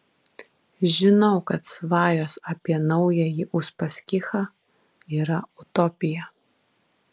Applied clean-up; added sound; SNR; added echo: none; none; none; none.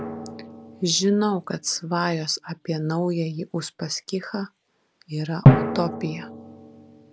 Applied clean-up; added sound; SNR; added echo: none; Drum; -1 dB; none.